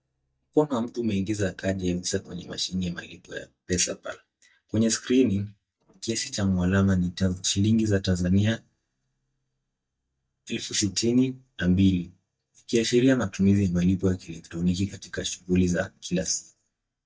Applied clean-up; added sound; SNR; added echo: neural mask model DeepFilterNet 3.